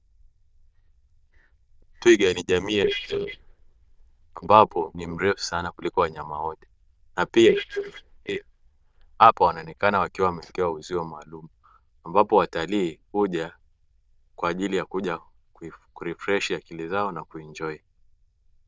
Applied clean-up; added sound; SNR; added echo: neural diffusion model UNIVERSE++.